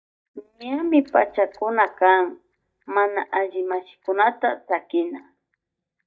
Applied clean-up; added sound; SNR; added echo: neural mask model DeepFilterNet 3.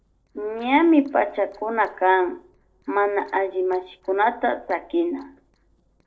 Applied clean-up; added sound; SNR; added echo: neural separator model SepFormer DNS4.